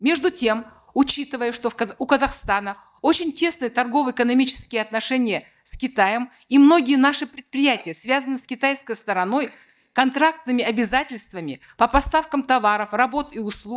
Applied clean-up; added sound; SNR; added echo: neural mask model DeepFilterNet 3.